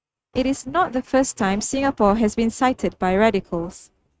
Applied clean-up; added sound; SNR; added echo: neural mask model RNNoise.